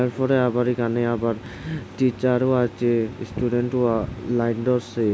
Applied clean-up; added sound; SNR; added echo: none; none; none; none.